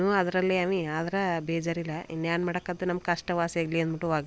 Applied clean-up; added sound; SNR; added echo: none; none; none; none.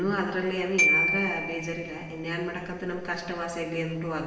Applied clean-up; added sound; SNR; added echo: none; Glockenspiel; 0 dB; reverberation time 1.0 s.